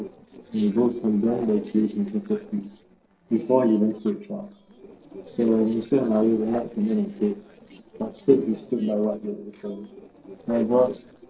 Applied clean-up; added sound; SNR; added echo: neural separator model SepFormer DNS4.